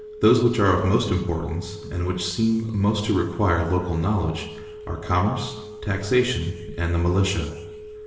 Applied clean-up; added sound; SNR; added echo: none; Telephone; 16 dB; reverberation time 1.0 s.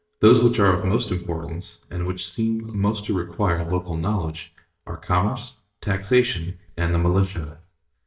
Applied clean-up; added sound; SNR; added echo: neural mask model DeepFilterNet 3.